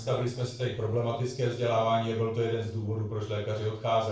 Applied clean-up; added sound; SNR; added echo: neural separator model SepFormer DNS4.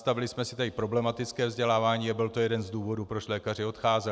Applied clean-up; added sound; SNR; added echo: none; none; none; none.